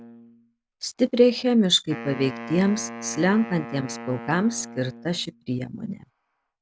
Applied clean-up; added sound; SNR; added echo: none; Wind instrument, woodwind instrument; 15 dB; none.